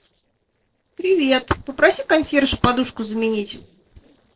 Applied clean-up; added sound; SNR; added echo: neural separator model SepFormer DNS4.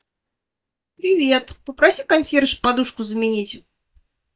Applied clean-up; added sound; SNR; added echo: neural mask model DeepFilterNet 3.